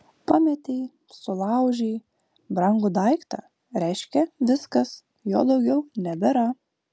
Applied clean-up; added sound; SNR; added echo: none; none; none; none.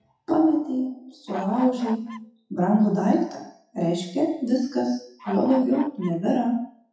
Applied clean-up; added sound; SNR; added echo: classical method WPE with log-MMSE.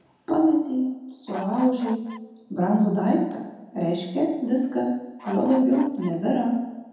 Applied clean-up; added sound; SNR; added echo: none; Bird / Fowl; 13 dB; reverberation time 0.9 s.